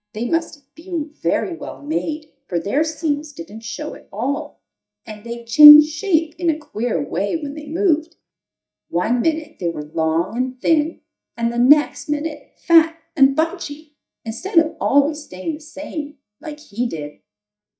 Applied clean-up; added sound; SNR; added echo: neural mask model DeepFilterNet 3.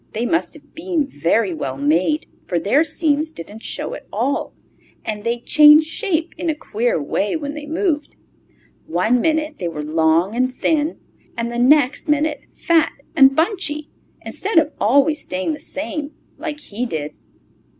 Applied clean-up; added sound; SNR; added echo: none; none; none; none.